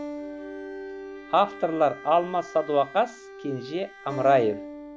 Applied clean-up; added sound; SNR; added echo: none; Acoustic guitar + Bowed string instrument; 12 dB; none.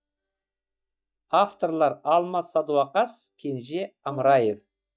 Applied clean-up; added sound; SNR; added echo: neural mask model DeepFilterNet 3.